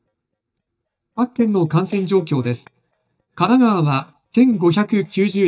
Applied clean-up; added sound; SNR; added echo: neural mask model DeepFilterNet 3.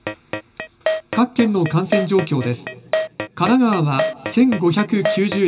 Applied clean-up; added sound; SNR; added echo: none; Keyboard (musical); 7 dB; reverberation time 2.7 s.